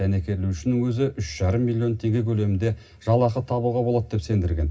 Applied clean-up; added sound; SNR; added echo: none; none; none; reverberation time 0.4 s.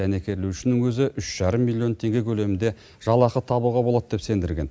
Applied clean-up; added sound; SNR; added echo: none; none; none; none.